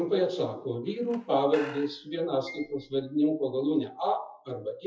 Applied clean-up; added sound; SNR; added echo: classical method WPE with log-MMSE.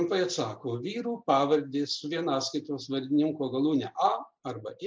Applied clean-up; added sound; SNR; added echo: none; none; none; none.